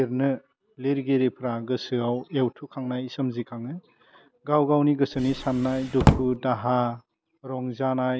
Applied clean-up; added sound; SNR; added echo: none; Drawer open or close; -1 dB; none.